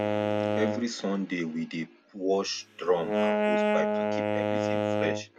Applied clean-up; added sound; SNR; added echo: none; Wind instrument, woodwind instrument; -3 dB; none.